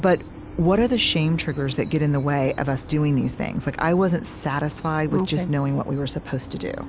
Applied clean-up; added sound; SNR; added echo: none; Bird vocalization, bird call, bird song; 14 dB; none.